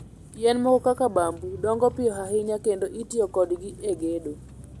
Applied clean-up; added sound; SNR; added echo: none; Vehicle; 18 dB; none.